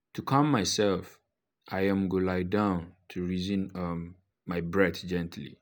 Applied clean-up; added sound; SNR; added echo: none; none; none; none.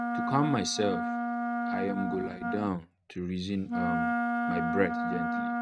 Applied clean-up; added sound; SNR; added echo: neural mask model RNNoise.